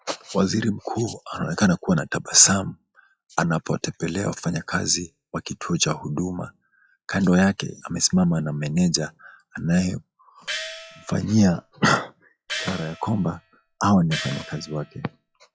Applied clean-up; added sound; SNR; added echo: classical method log-MMSE.